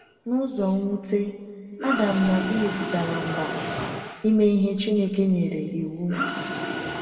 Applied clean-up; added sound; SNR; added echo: none; Mechanisms; 8 dB; reverberation time 1.8 s.